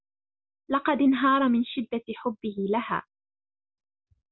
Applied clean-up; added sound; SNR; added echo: none; none; none; none.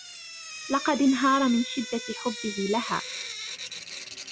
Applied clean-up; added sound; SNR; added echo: none; Drip / Sink (filling or washing); 10 dB; none.